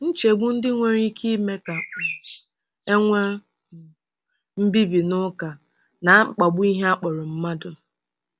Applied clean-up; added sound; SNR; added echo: none; Bird; 11 dB; none.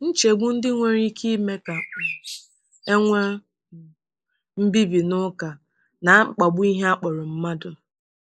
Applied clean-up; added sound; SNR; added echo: neural mask model Resemble Enhance denoiser.